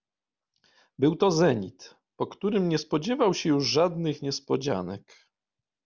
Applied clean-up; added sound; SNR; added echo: none; none; none; none.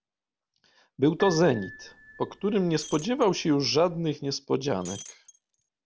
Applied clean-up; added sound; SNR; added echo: none; Shatter + Piano; 17 dB; none.